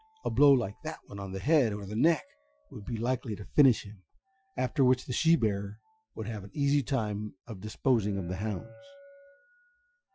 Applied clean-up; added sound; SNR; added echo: classical method Wiener filter.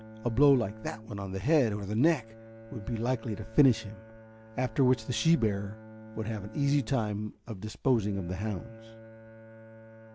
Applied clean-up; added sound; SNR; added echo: none; Bowed string instrument; 18 dB; none.